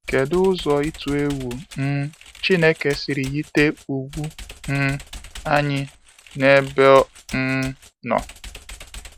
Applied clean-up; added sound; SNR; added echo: none; Computer keyboard; 18 dB; none.